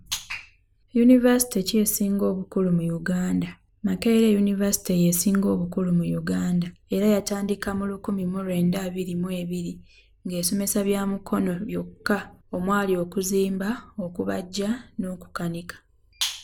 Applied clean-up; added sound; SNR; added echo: none; none; none; none.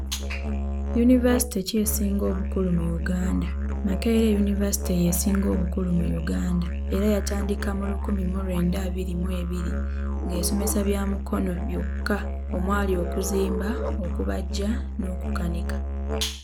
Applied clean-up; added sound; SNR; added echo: none; Musical instrument; 1 dB; none.